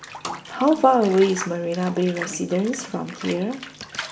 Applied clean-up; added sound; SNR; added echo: none; Bathtub (filling or washing) / Water; 14 dB; none.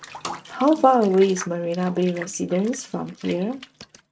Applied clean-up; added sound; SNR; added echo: neural mask model RNNoise.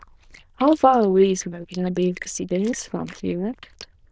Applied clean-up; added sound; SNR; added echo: neural diffusion model UNIVERSE++.